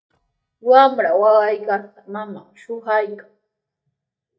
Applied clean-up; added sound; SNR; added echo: neural mask model DeepFilterNet 3.